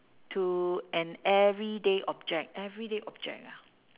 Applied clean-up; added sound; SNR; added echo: none; none; none; none.